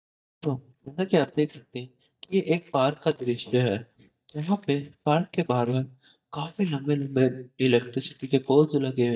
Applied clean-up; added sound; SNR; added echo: neural mask model DeepFilterNet 3.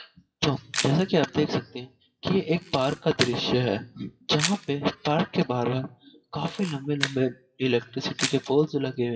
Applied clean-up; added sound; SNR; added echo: classical method WPE with log-MMSE.